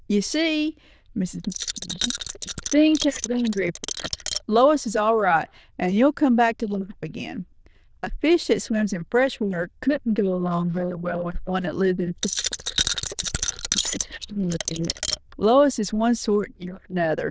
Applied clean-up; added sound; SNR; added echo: neural diffusion model UNIVERSE++.